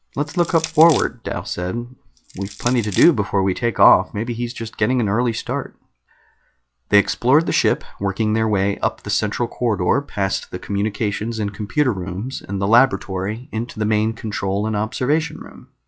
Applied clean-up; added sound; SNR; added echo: classical method log-MMSE.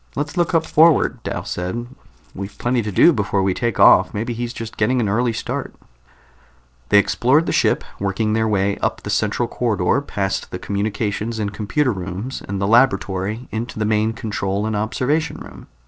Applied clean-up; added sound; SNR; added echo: neural separator model SepFormer DNS4.